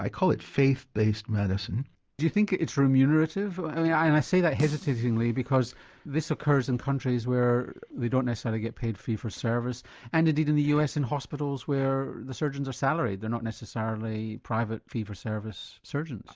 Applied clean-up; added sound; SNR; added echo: none; Snare drum; 19 dB; none.